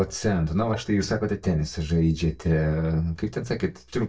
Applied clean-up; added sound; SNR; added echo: neural mask model DeepFilterNet 3.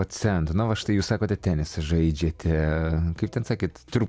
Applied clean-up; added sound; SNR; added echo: none; none; none; none.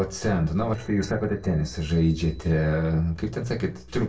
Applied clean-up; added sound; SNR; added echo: neural separator model SepFormer DNS4.